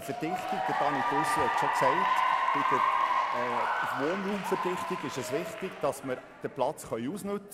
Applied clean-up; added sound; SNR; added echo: none; Applause / Cheering; -4 dB; none.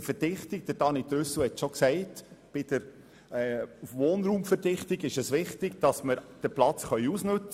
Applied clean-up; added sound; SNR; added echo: none; none; none; none.